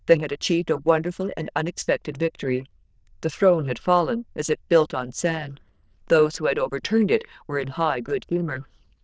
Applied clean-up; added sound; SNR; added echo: neural diffusion model UNIVERSE++.